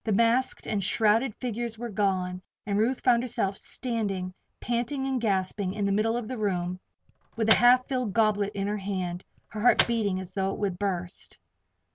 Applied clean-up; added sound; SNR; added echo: none; Microwave oven; 7 dB; none.